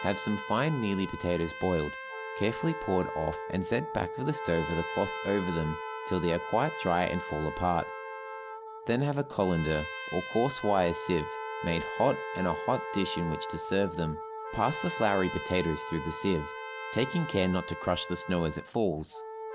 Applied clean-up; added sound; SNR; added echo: none; Trumpet + Wind instrument, woodwind instrument; 8 dB; none.